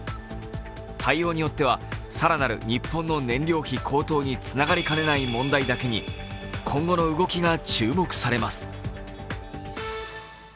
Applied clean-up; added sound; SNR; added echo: none; none; none; none.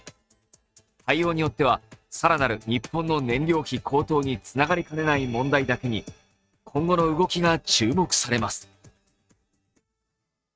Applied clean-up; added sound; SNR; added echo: neural mask model RNNoise.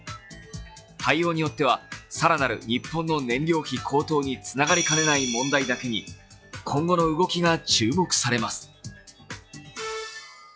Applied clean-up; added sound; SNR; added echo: classical method log-MMSE.